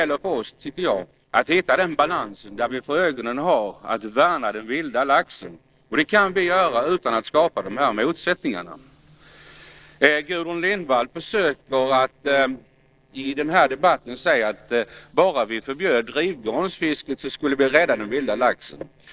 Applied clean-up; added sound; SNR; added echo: neural separator model SepFormer DNS4.